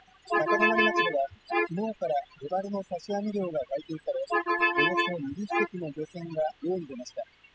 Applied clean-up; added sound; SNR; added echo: classical method spectral subtraction.